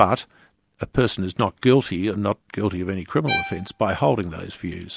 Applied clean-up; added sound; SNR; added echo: none; Bowed string instrument; 7 dB; none.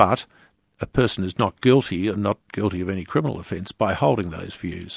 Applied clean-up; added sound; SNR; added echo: none; none; none; none.